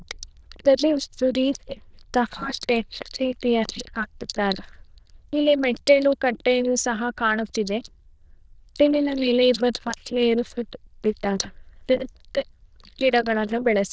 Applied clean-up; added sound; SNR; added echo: neural diffusion model UNIVERSE++.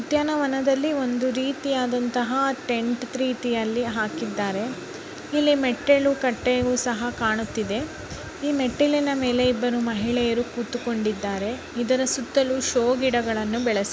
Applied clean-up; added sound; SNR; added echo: none; none; none; none.